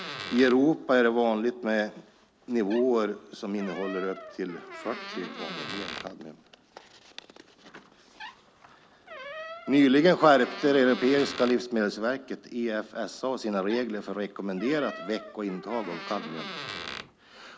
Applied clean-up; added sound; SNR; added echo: none; Door; 15 dB; none.